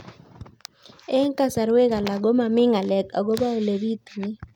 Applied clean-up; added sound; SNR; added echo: none; none; none; none.